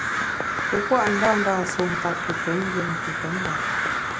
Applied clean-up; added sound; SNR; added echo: none; Crow; 0 dB; none.